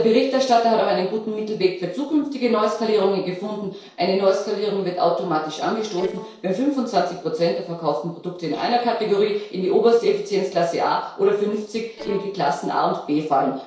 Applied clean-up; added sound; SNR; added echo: neural separator model SepFormer DNS4.